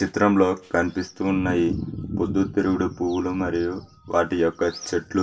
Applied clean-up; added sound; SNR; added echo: none; none; none; reverberation time 0.2 s.